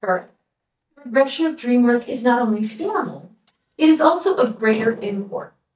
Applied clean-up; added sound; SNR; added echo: neural mask model DeepFilterNet 3.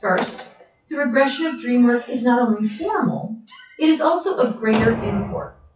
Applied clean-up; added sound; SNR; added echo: classical method WPE with log-MMSE.